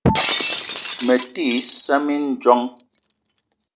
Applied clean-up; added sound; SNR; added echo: none; Shatter; 2 dB; none.